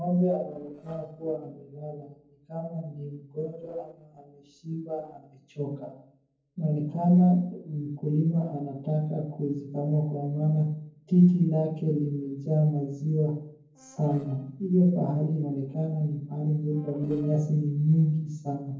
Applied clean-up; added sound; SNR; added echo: neural separator model SepFormer DNS4.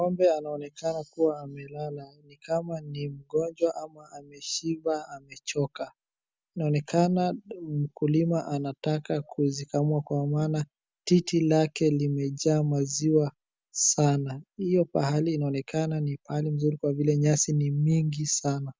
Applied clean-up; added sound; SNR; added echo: none; none; none; none.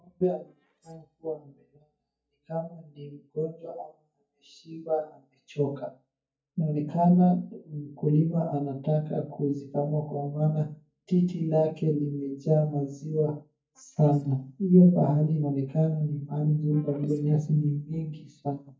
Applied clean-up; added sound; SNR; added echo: neural mask model DeepFilterNet 3.